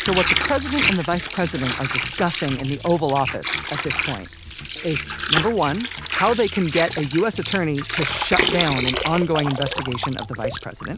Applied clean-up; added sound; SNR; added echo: none; Water; 3 dB; none.